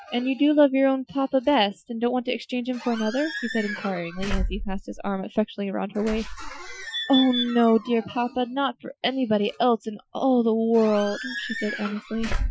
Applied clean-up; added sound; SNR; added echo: classical method Wiener filter.